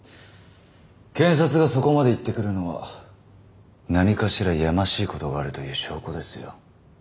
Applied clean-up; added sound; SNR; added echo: none; none; none; none.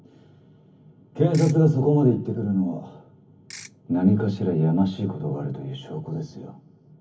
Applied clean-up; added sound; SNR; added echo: none; Ratchet, pawl / Percussion; 18 dB; reverberation time 0.3 s.